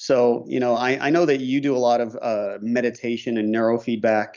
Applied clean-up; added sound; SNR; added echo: none; none; none; none.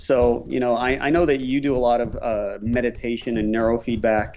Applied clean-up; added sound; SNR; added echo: none; Run; 14 dB; none.